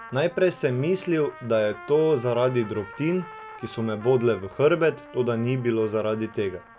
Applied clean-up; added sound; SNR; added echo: none; Trumpet; 19 dB; none.